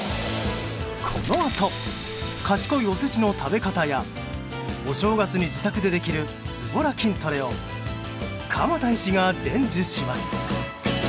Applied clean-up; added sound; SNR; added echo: none; none; none; none.